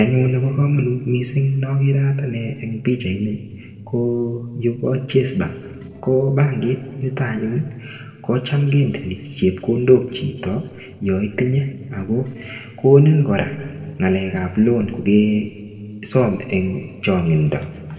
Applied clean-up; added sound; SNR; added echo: neural separator model SepFormer DNS4.